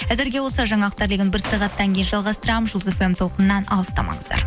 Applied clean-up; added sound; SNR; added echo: none; Gunshot, gunfire; 18 dB; none.